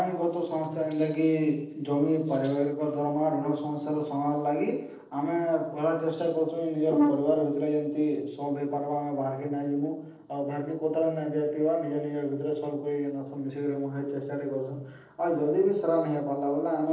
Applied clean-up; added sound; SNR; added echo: neural separator model SepFormer DNS4.